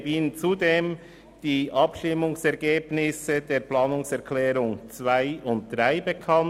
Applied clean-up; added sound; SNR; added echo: none; none; none; none.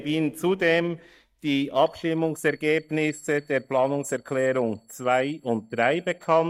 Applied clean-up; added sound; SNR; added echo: neural mask model DeepFilterNet 3.